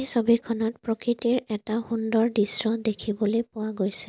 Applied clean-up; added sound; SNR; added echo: none; none; none; none.